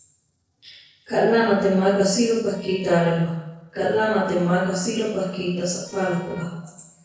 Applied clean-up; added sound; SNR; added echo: neural separator model SepFormer DNS4.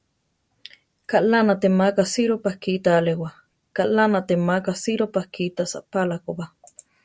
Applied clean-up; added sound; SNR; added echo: none; none; none; none.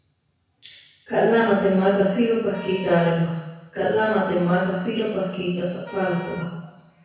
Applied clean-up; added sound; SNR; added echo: none; Wind instrument, woodwind instrument; 19 dB; reverberation time 1.0 s.